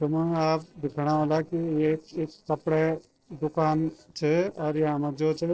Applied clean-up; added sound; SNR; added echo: neural separator model SepFormer DNS4.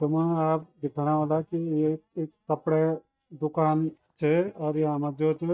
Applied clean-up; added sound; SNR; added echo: neural mask model DeepFilterNet 3.